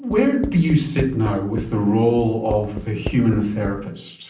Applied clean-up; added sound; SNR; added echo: none; Writing; 12 dB; reverberation time 0.6 s.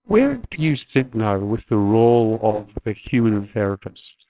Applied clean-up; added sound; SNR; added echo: neural separator model SepFormer WHAMR!.